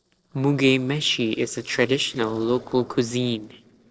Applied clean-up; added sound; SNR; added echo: neural separator model SepFormer DNS4.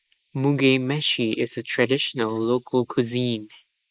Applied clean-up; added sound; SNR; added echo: neural mask model Resemble Enhance denoiser.